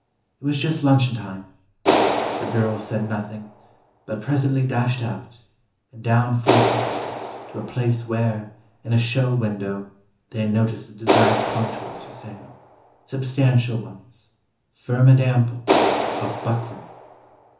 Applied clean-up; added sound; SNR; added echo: none; Clapping; 4 dB; reverberation time 0.7 s.